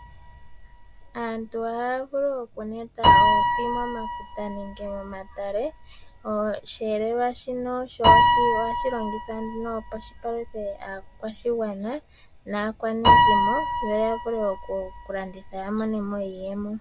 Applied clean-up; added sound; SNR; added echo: none; Piano; -4 dB; none.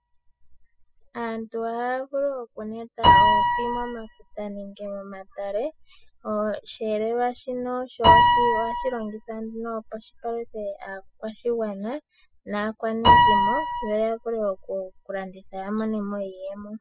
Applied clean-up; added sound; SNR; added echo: classical method spectral subtraction.